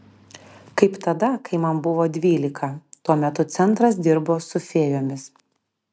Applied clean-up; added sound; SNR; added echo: none; none; none; none.